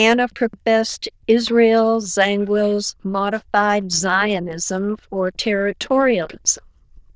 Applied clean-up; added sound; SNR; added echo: neural diffusion model UNIVERSE++.